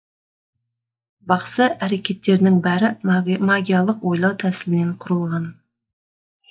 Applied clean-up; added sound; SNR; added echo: neural mask model DeepFilterNet 3.